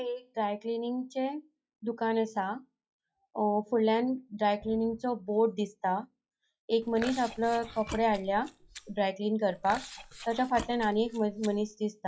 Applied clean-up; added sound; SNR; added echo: classical method log-MMSE.